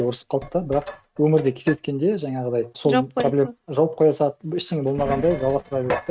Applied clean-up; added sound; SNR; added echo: neural mask model RNNoise.